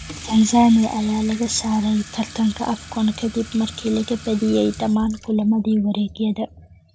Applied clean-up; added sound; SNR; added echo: none; Sink (filling or washing) / Water tap, faucet; 17 dB; none.